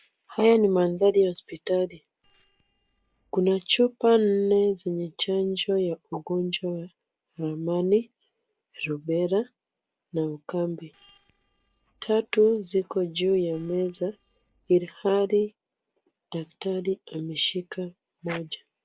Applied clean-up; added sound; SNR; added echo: neural separator model SepFormer DNS4.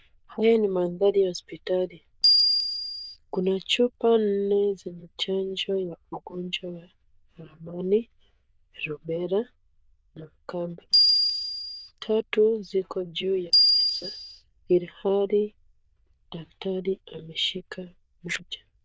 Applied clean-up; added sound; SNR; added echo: neural diffusion model UNIVERSE++.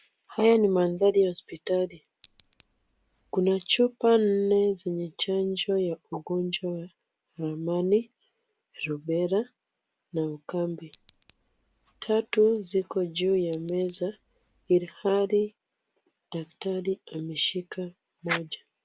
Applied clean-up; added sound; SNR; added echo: none; Bell; -3 dB; none.